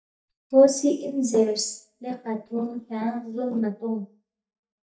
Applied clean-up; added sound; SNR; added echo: neural mask model DeepFilterNet 3.